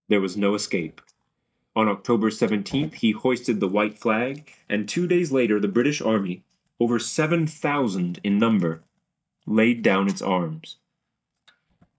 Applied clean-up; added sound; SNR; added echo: neural mask model DeepFilterNet 3.